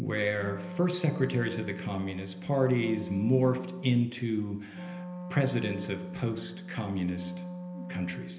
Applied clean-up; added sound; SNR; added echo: none; Wind instrument, woodwind instrument; 10 dB; reverberation time 1.4 s.